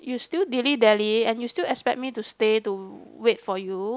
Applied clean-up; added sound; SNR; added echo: none; none; none; none.